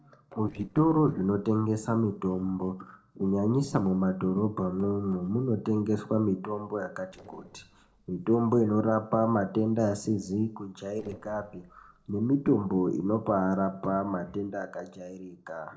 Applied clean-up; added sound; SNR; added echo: neural separator model SepFormer DNS4.